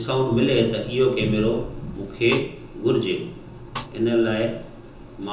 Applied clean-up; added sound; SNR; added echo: none; Snare drum; 16 dB; reverberation time 0.7 s.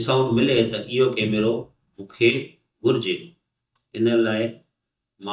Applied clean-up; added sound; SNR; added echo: neural mask model DeepFilterNet 3.